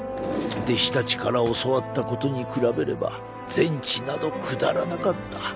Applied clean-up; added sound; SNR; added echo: none; Drawer open or close; 10 dB; none.